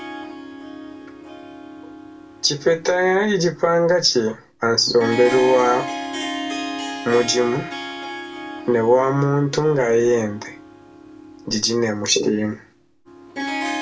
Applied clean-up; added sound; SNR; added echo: none; Harp; 11 dB; reverberation time 0.2 s.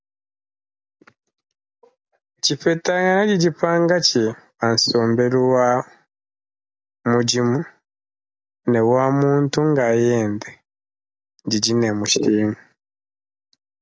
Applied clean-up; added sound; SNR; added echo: none; none; none; none.